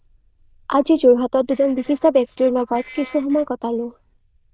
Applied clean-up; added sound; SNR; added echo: neural diffusion model UNIVERSE++.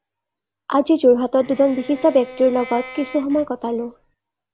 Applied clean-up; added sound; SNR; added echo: none; Bowed string instrument; 18 dB; none.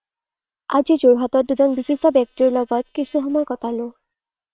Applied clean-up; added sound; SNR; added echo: neural separator model SepFormer WHAM!.